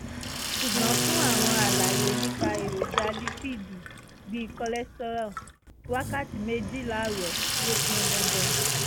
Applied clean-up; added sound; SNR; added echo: none; Sink (filling or washing) + Wind instrument, woodwind instrument; -4 dB; none.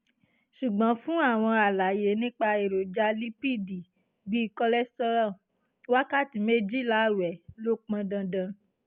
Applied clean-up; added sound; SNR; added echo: none; none; none; none.